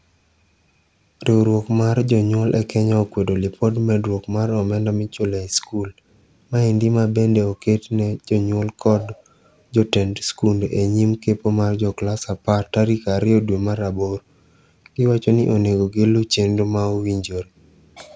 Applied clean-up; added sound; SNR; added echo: none; none; none; none.